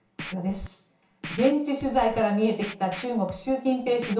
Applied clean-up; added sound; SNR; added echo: none; Scratching (performance technique); 15 dB; reverberation time 0.7 s.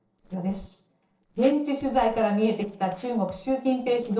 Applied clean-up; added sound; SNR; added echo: neural separator model SepFormer DNS4.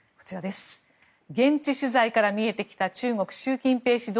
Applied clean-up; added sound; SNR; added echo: none; none; none; none.